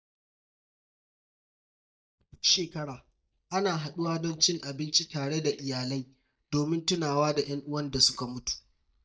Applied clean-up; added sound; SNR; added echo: neural mask model DeepFilterNet 3.